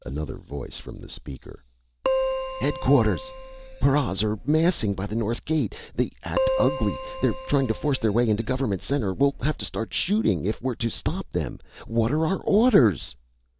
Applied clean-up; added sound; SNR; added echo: none; Keyboard (musical); 7 dB; none.